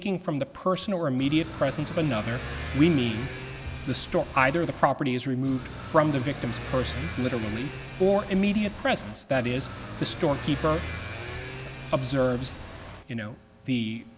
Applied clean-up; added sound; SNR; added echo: none; Motorcycle / Accelerating, revving, vroom; 9 dB; none.